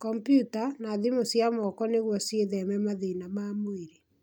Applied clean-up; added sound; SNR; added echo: none; none; none; none.